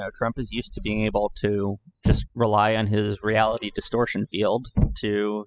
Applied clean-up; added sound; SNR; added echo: classical method spectral subtraction.